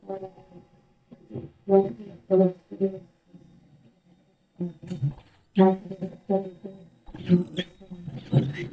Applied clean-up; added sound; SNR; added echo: neural mask model DeepFilterNet 3.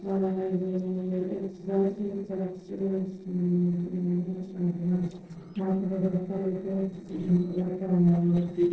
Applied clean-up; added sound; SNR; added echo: neural separator model SepFormer DNS4.